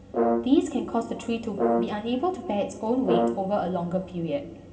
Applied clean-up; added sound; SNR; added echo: none; Brass instrument; 1 dB; reverberation time 1.7 s.